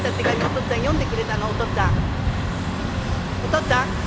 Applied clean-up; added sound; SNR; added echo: none; Truck; -4 dB; none.